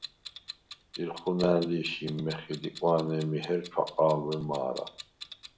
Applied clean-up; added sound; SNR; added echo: none; Clock; 16 dB; reverberation time 0.4 s.